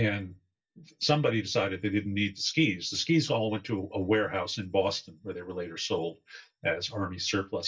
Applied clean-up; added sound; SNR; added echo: neural mask model DeepFilterNet 3.